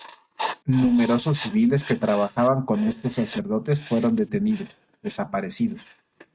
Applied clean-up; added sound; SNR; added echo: neural mask model RNNoise.